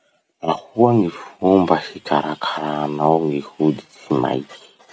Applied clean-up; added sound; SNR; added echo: none; none; none; none.